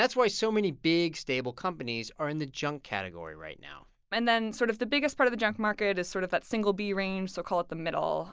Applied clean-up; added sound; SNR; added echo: none; none; none; none.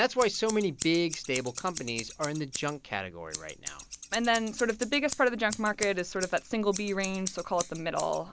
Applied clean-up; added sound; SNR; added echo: none; Scissors; 12 dB; none.